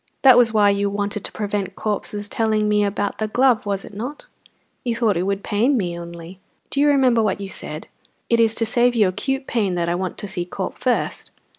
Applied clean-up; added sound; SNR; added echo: none; none; none; none.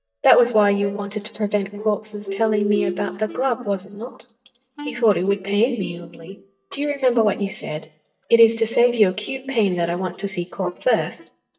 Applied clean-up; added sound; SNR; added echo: neural mask model DeepFilterNet 3.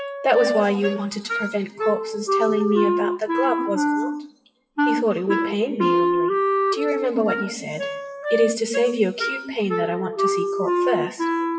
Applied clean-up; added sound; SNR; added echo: classical method WPE with log-MMSE.